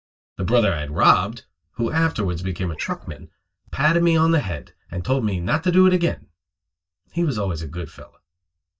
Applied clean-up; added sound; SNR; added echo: neural mask model DeepFilterNet 3.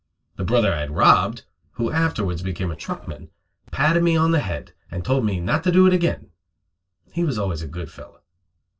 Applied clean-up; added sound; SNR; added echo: neural separator model SepFormer DNS4.